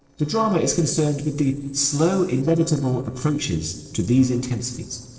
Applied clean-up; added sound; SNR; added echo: neural separator model SepFormer DNS4.